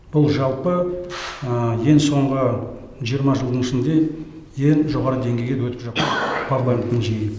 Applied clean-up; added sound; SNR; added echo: none; none; none; none.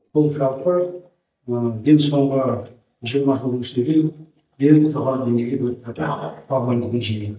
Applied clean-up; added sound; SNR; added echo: neural mask model DeepFilterNet 3.